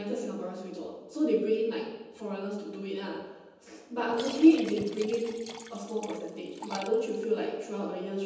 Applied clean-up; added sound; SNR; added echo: none; Liquid; 15 dB; reverberation time 1.1 s.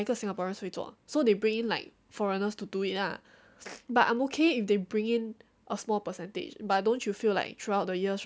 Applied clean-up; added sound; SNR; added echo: none; none; none; none.